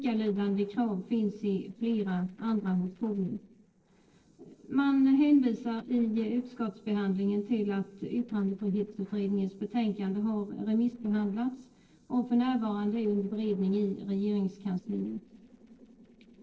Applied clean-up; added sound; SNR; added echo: neural separator model SepFormer DNS4.